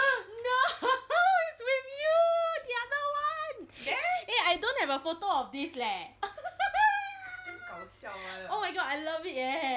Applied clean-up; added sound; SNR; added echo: none; none; none; none.